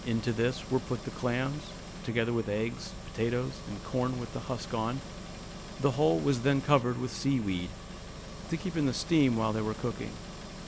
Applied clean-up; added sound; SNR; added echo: none; Engine; 11 dB; none.